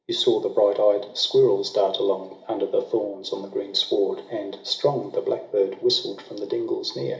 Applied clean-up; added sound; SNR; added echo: none; none; none; reverberation time 0.9 s.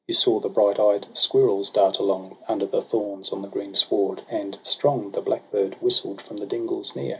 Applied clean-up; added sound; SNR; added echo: none; none; none; none.